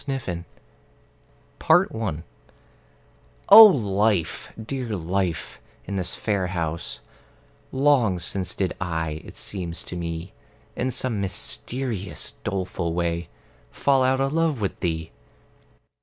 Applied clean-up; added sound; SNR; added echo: none; none; none; none.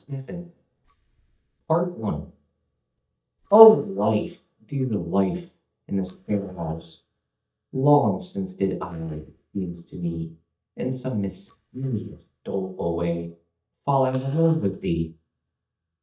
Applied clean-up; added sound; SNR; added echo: neural mask model DeepFilterNet 3.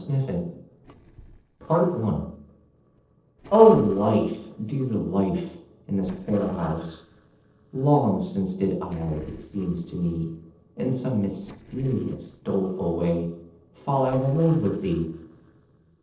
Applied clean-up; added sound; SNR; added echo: neural separator model SepFormer DNS4.